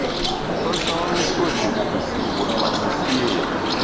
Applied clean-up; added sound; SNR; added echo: none; Bird; -5 dB; none.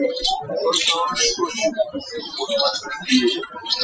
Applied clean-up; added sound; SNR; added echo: classical method Wiener filter.